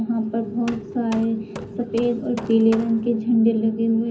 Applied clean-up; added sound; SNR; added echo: none; Hammer; 18 dB; reverberation time 0.4 s.